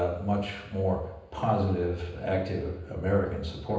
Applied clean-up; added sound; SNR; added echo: none; none; none; reverberation time 0.9 s.